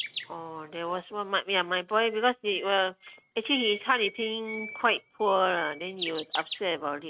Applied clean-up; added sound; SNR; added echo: neural mask model RNNoise.